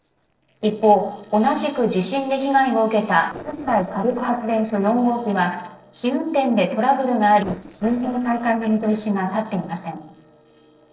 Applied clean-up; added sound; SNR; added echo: neural separator model SepFormer DNS4.